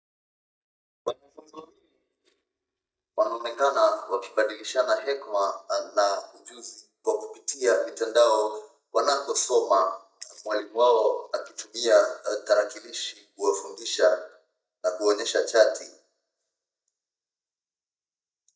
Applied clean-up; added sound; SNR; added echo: neural mask model DeepFilterNet 3.